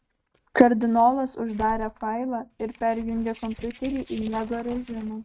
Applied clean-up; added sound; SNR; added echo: neural mask model RNNoise.